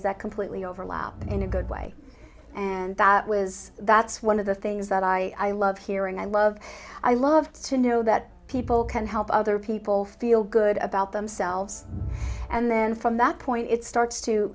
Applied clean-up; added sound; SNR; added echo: none; Crowd; 15 dB; none.